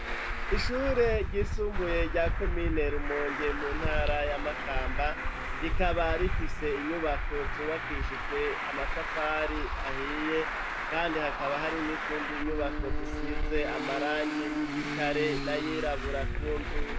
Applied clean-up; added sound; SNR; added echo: none; Traffic noise, roadway noise; -1 dB; none.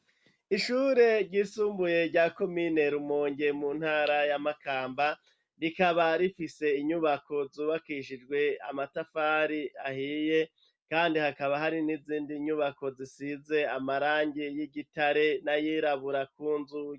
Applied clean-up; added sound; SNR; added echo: none; none; none; none.